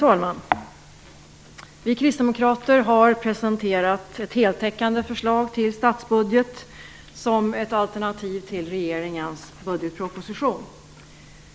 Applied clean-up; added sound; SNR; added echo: none; none; none; none.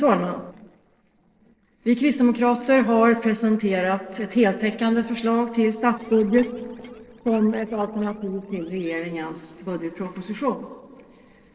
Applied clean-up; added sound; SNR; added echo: neural separator model SepFormer DNS4.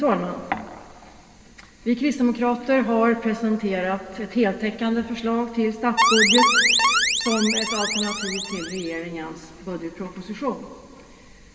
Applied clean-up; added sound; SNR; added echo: none; Alarm; -4 dB; reverberation time 2.1 s.